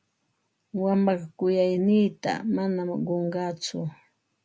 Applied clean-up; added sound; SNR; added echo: none; none; none; none.